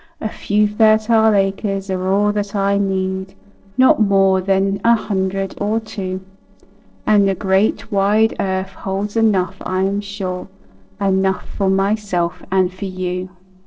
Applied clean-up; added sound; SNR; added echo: neural separator model SepFormer DNS4.